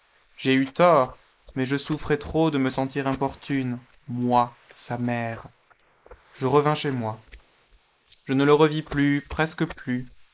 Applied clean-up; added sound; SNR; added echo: neural mask model Resemble Enhance denoiser.